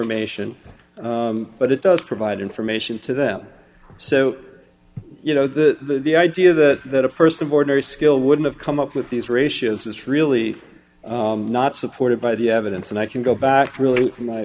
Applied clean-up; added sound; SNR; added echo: none; none; none; none.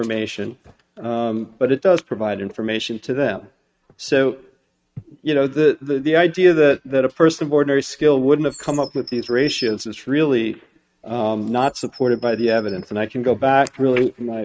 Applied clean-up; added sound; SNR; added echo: neural mask model RNNoise.